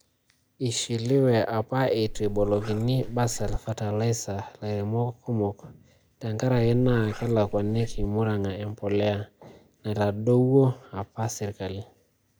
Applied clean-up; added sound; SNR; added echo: none; Meow; 8 dB; none.